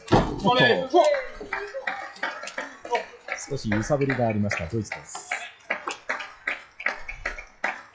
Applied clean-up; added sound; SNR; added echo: classical method log-MMSE.